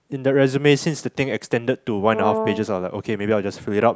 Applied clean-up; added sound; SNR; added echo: none; Brass instrument; 5 dB; none.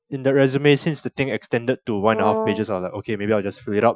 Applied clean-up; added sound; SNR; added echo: classical method Wiener filter.